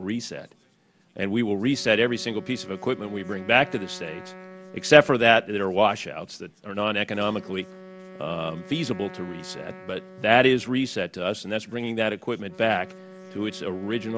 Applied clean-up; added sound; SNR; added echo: none; Wind instrument, woodwind instrument; 20 dB; none.